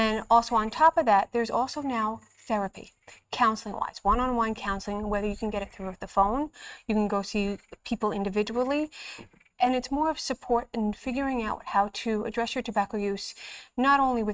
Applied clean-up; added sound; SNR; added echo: neural mask model RNNoise.